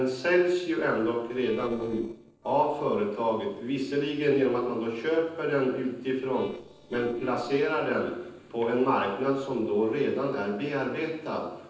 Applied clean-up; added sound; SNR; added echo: neural separator model SepFormer DNS4.